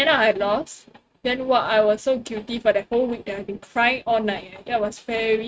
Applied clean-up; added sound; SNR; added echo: neural mask model RNNoise.